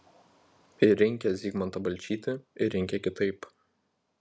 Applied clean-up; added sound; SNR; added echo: none; none; none; none.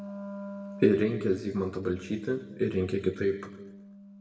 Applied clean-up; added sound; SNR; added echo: none; Wind instrument, woodwind instrument; 14 dB; reverberation time 1.1 s.